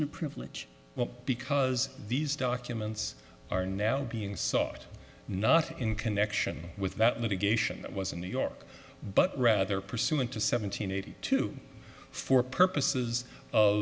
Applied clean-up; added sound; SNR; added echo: none; none; none; none.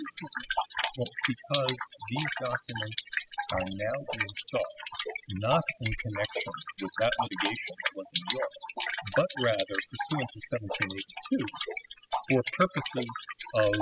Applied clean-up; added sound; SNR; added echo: classical method spectral subtraction.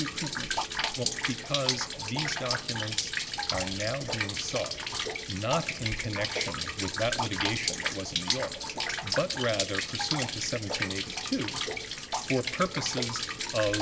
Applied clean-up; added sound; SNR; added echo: none; Rain; -1 dB; none.